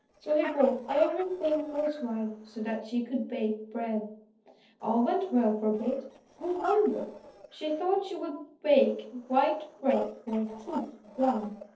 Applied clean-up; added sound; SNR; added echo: neural separator model SepFormer DNS4.